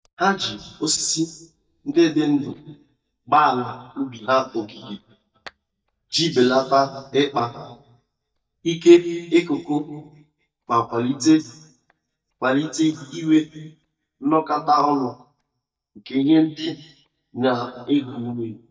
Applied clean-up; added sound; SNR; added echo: neural mask model DeepFilterNet 3.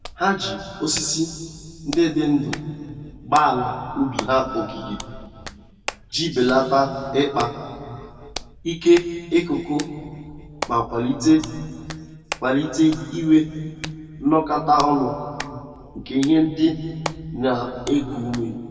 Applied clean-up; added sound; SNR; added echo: none; Hands; 16 dB; reverberation time 2.0 s.